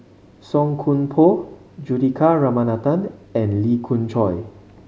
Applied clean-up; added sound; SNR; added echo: none; none; none; none.